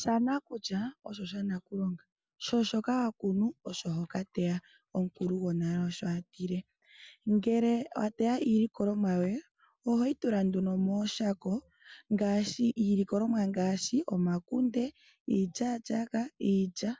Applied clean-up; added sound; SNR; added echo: none; none; none; none.